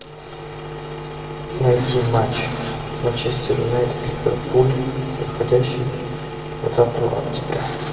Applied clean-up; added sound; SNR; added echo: none; Sliding door; 19 dB; reverberation time 2.3 s.